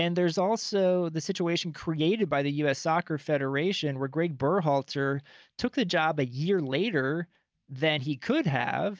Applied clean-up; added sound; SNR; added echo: none; none; none; none.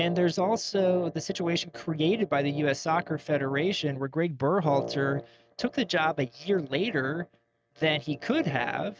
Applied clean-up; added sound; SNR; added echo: neural mask model RNNoise.